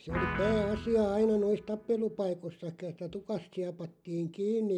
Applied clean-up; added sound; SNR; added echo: none; Guitar; 7 dB; none.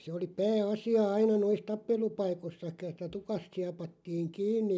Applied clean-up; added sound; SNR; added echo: none; none; none; none.